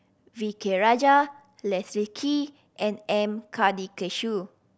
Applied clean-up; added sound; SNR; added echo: none; none; none; none.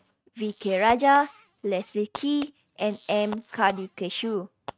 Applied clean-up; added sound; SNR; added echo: neural mask model RNNoise.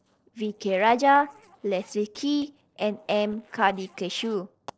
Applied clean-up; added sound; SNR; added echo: neural separator model SepFormer DNS4.